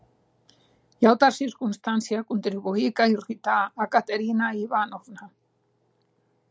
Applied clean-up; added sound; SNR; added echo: none; none; none; none.